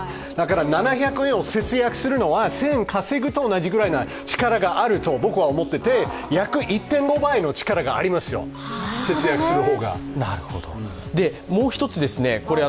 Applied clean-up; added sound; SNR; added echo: none; none; none; none.